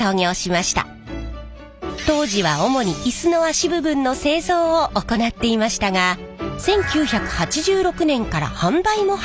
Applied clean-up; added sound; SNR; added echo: none; none; none; none.